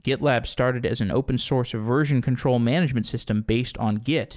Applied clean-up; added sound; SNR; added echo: none; none; none; none.